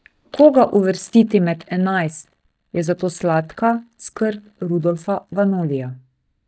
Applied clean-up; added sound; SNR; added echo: neural mask model DeepFilterNet 3.